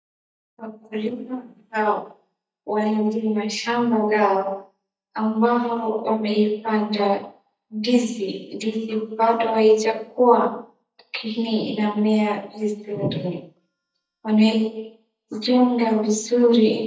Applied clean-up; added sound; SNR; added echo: neural mask model DeepFilterNet 3.